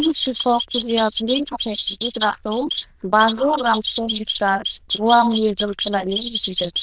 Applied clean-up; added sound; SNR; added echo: neural diffusion model UNIVERSE++.